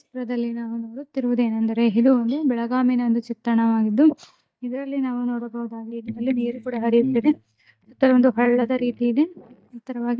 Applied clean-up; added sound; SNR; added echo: neural mask model DeepFilterNet 3.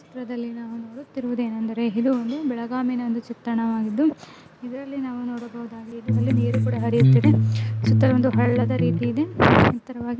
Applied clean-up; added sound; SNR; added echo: none; Electric guitar; -4 dB; none.